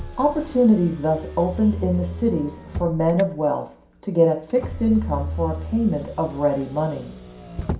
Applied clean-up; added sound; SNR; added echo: none; Motor vehicle (road); 10 dB; reverberation time 0.5 s.